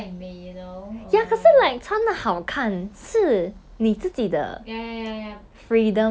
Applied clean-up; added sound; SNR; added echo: none; none; none; none.